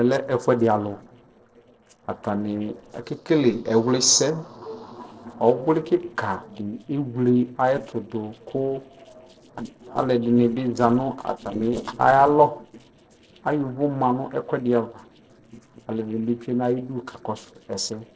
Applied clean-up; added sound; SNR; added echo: neural separator model SepFormer DNS4.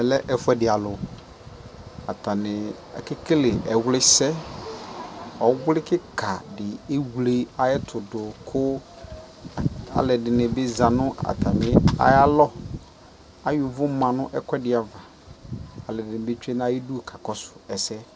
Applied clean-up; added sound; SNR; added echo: none; none; none; none.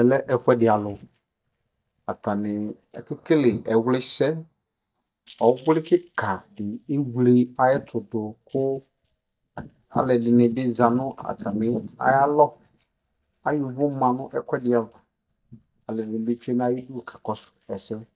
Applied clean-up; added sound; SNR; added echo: neural mask model DeepFilterNet 3.